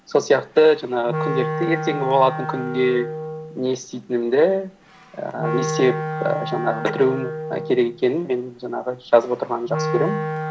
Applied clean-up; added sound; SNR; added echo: none; Wind instrument, woodwind instrument; 7 dB; none.